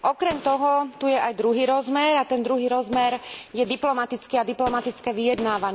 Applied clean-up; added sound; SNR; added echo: none; Gunshot, gunfire; 20 dB; none.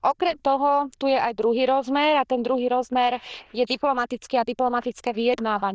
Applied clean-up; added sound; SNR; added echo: neural diffusion model UNIVERSE++.